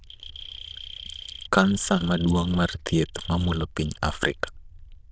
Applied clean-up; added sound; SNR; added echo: neural diffusion model UNIVERSE++.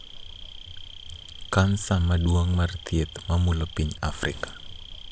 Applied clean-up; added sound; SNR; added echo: none; Insect; 14 dB; none.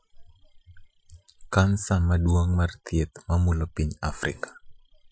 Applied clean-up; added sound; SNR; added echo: classical method Wiener filter.